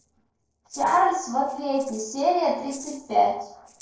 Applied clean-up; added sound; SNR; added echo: neural separator model SepFormer DNS4.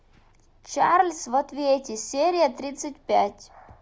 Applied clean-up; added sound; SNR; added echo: none; none; none; none.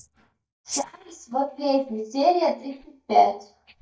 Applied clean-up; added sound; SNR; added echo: neural mask model DeepFilterNet 3.